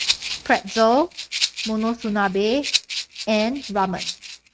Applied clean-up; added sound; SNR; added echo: neural mask model RNNoise.